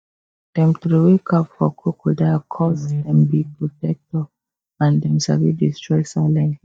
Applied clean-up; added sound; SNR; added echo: neural mask model DeepFilterNet 3.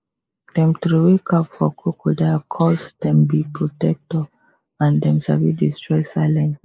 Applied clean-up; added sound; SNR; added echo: neural mask model Resemble Enhance denoiser.